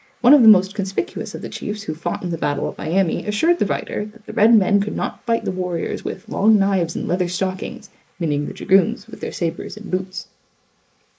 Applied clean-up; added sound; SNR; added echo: neural mask model Resemble Enhance denoiser.